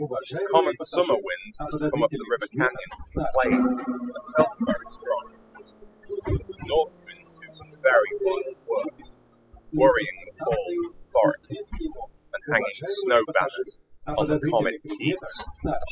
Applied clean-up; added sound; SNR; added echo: classical method spectral subtraction.